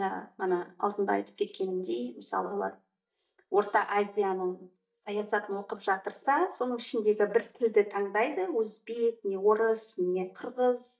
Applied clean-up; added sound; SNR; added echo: neural mask model DeepFilterNet 3.